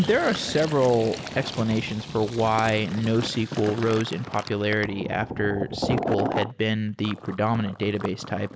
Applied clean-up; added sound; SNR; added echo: none; Fill (with liquid); 8 dB; none.